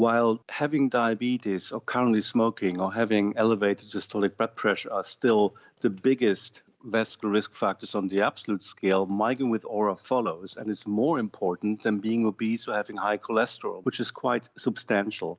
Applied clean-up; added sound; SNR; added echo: none; none; none; none.